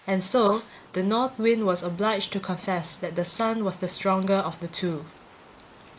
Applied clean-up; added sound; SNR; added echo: neural mask model Resemble Enhance denoiser.